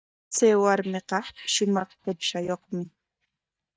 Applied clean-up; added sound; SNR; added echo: neural mask model DeepFilterNet 3.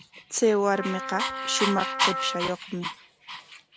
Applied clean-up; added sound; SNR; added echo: none; Dog + Wind instrument, woodwind instrument; 3 dB; none.